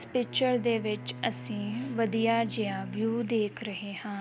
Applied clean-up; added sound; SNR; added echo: none; Bowed string instrument; 13 dB; none.